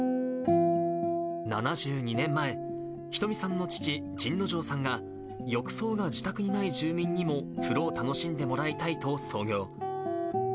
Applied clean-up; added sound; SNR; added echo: none; none; none; none.